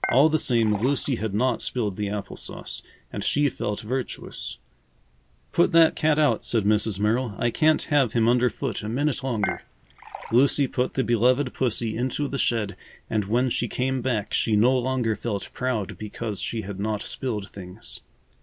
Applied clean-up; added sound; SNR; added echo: none; Dishes, pots, and pans / Chink, clink; 11 dB; none.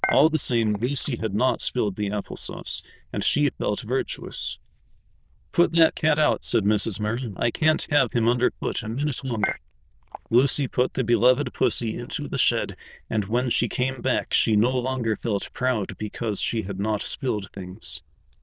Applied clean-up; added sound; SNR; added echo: neural diffusion model UNIVERSE++.